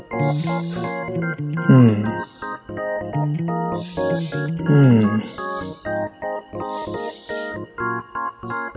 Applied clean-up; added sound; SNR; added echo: none; Organ + Electric guitar; 3 dB; none.